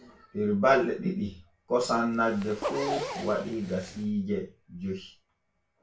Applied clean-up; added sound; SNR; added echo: none; Zipper (clothing); 7 dB; reverberation time 0.2 s.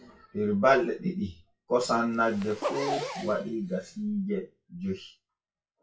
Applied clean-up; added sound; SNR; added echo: classical method WPE with log-MMSE.